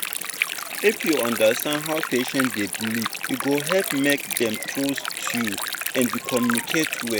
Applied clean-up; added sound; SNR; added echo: none; Stream; 4 dB; none.